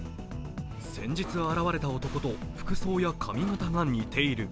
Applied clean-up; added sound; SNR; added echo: none; Sawing; 19 dB; none.